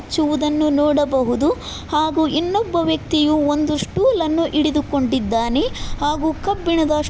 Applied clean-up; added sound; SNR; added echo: none; Motor vehicle (road); 14 dB; none.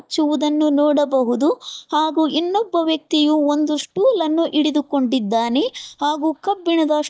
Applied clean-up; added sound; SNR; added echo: neural mask model DeepFilterNet 3.